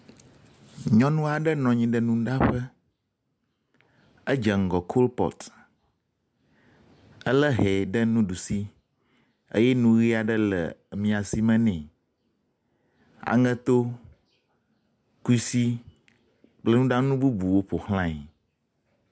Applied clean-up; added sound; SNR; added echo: none; none; none; none.